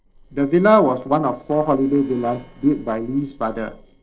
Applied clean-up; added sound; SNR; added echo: neural separator model SepFormer DNS4.